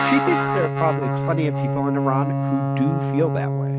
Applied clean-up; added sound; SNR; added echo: neural mask model RNNoise.